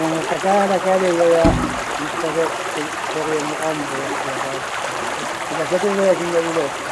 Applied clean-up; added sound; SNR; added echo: none; Bowed string instrument + Stream; 2 dB; none.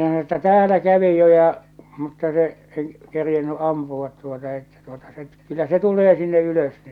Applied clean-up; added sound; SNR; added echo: none; none; none; none.